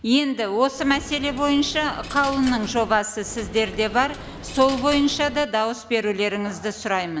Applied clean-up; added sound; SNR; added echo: none; Coin (dropping); 13 dB; none.